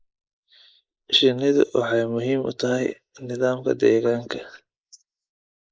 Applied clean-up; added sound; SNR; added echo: neural mask model Resemble Enhance denoiser.